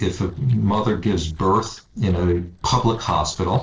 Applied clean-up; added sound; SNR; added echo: neural separator model SepFormer DNS4.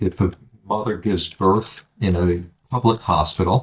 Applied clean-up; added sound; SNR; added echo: neural mask model DeepFilterNet 3.